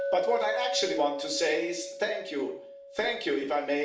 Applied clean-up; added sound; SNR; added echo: none; Chink, clink; 6 dB; reverberation time 0.5 s.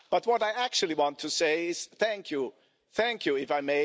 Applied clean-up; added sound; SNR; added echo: none; none; none; none.